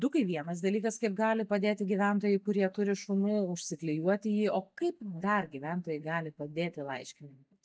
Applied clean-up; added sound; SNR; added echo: neural mask model DeepFilterNet 3.